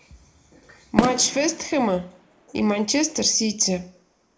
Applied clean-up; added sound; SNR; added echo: none; Fireworks; 9 dB; reverberation time 0.2 s.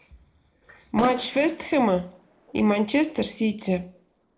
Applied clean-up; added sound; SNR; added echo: neural separator model SepFormer DNS4.